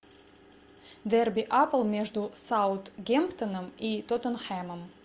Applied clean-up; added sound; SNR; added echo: none; none; none; none.